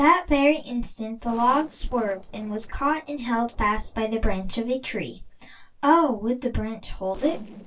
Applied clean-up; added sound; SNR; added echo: neural separator model SepFormer DNS4.